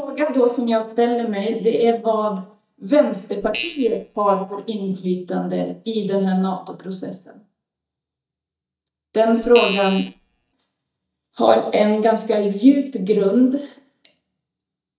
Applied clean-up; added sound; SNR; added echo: neural mask model DeepFilterNet 3.